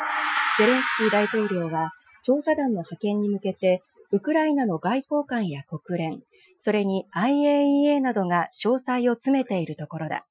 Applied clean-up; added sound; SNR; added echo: classical method Wiener filter.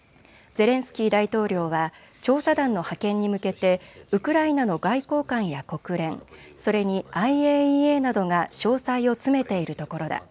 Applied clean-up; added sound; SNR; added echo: none; none; none; none.